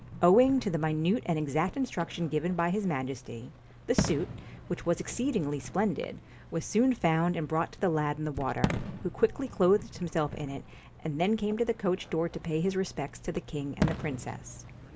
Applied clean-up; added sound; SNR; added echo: none; Fireworks; 10 dB; none.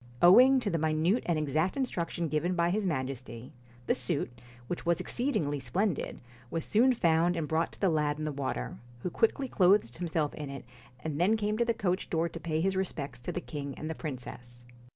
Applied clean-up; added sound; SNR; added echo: none; none; none; none.